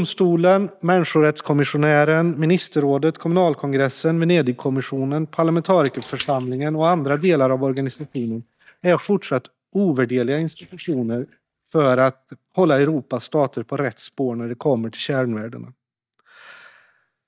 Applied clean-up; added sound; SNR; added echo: neural mask model DeepFilterNet 3.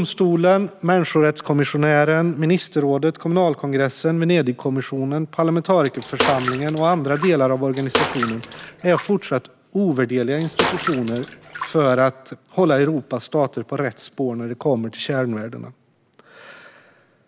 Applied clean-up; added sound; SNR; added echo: none; Bathtub (filling or washing) / Water / Splash, splatter; 7 dB; none.